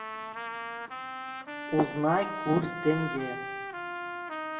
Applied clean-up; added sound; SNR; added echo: none; Trumpet; 5 dB; reverberation time 0.6 s.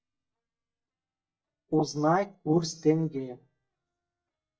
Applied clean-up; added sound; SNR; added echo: neural mask model DeepFilterNet 3.